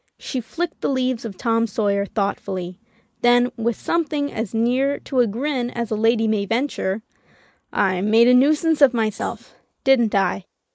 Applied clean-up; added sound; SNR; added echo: neural mask model Resemble Enhance denoiser.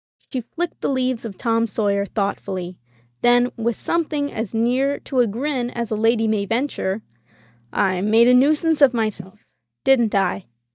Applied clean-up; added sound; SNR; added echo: neural mask model DeepFilterNet 3.